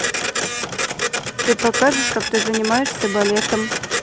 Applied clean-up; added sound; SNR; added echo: none; Printer; 1 dB; none.